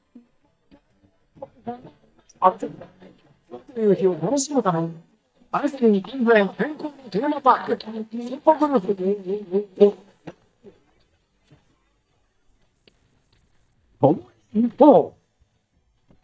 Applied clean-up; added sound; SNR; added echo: neural mask model DeepFilterNet 3.